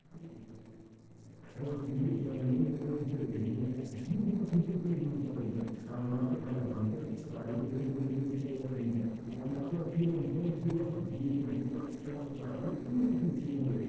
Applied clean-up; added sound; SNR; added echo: neural separator model SepFormer DNS4.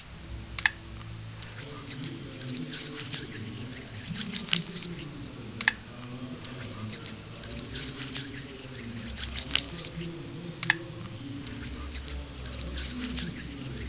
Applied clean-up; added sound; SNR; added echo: none; Hands; -4 dB; reverberation time 2.0 s.